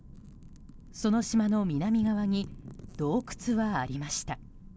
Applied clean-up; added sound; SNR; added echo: none; Wind / Fire; 16 dB; none.